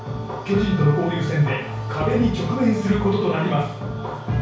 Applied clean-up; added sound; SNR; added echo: none; Bowed string instrument; 18 dB; reverberation time 0.6 s.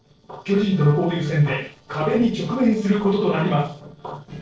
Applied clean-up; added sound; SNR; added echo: neural separator model SepFormer DNS4.